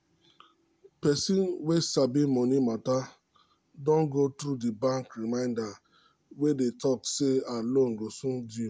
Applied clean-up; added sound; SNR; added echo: none; none; none; none.